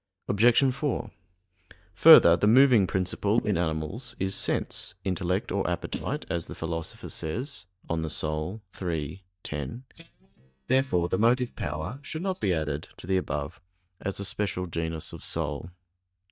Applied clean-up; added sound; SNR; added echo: neural mask model DeepFilterNet 3.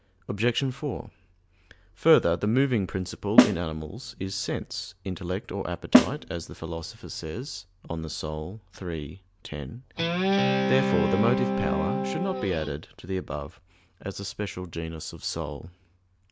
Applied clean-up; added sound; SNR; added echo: none; Guitar + Snare drum; -4 dB; none.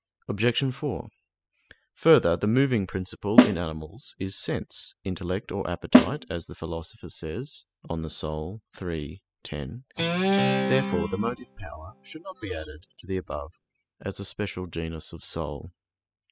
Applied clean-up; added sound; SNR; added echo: classical method spectral subtraction.